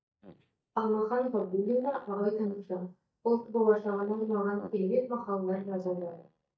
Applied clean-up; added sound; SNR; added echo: neural mask model DeepFilterNet 3.